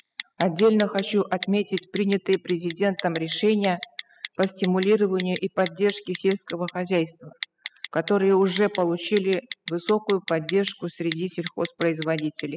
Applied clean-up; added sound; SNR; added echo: classical method spectral subtraction.